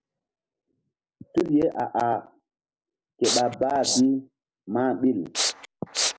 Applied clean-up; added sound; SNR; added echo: neural mask model Resemble Enhance denoiser.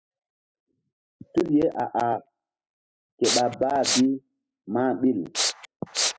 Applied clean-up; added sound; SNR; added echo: classical method spectral subtraction.